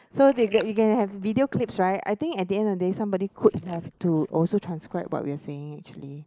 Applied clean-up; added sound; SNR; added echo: neural mask model Resemble Enhance denoiser.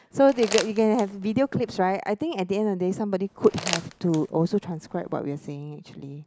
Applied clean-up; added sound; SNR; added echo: none; Crumpling, crinkling; 12 dB; none.